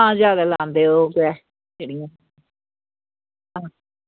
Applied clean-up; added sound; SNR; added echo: none; none; none; none.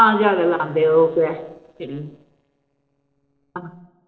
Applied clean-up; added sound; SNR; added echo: neural separator model SepFormer DNS4.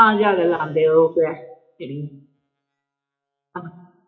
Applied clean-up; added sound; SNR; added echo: classical method WPE with log-MMSE.